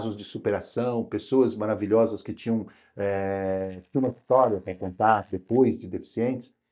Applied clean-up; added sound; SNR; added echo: neural mask model DeepFilterNet 3.